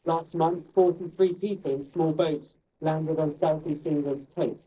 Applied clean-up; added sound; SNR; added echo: neural separator model SepFormer DNS4.